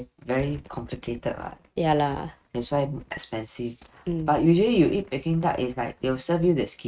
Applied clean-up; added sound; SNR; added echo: neural mask model RNNoise.